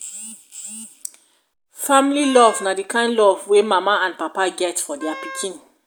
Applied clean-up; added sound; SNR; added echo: none; Wind instrument, woodwind instrument; 16 dB; none.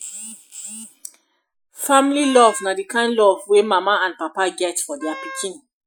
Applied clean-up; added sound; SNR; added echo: classical method Wiener filter.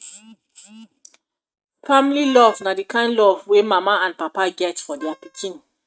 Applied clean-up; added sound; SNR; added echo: neural mask model RNNoise.